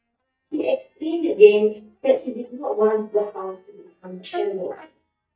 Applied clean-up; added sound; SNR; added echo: neural mask model DeepFilterNet 3.